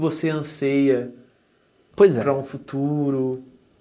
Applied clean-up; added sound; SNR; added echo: neural mask model Resemble Enhance denoiser.